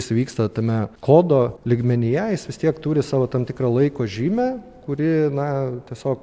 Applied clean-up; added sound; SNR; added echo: none; none; none; none.